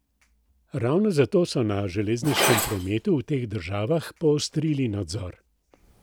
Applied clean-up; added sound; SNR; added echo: none; Glass; 9 dB; none.